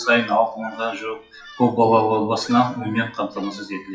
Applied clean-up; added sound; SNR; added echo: classical method WPE with log-MMSE.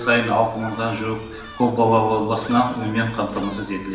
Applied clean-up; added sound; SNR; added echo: none; Gull, seagull; 17 dB; reverberation time 0.9 s.